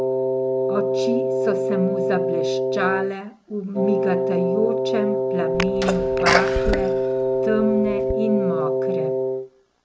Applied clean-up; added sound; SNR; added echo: none; Sneeze + Wind instrument, woodwind instrument; -5 dB; none.